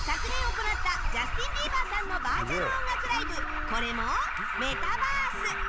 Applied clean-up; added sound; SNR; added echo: none; Alarm; -2 dB; none.